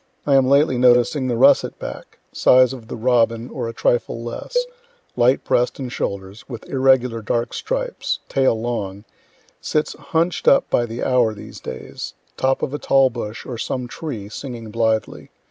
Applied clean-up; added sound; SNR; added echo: none; Cowbell; 10 dB; none.